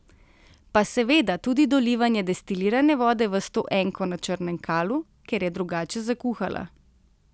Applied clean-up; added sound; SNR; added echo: none; none; none; none.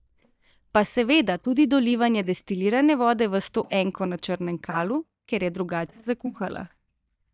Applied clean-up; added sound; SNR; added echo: neural mask model DeepFilterNet 3.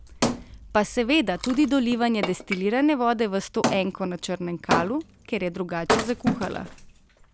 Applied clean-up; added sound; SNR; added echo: none; Wood; 5 dB; none.